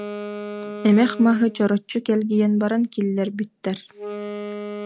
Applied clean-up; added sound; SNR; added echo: none; Wind instrument, woodwind instrument; 13 dB; none.